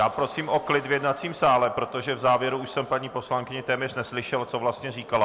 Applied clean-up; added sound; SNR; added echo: none; none; none; none.